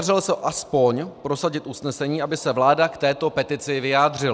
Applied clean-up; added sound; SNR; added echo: none; none; none; none.